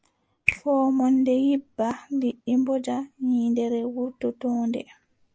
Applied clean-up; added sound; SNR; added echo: neural mask model Resemble Enhance denoiser.